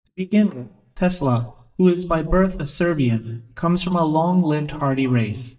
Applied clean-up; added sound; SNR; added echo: neural mask model DeepFilterNet 3.